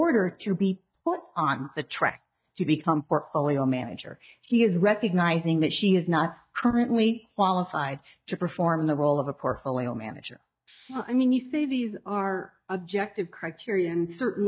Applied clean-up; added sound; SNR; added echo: neural mask model DeepFilterNet 3.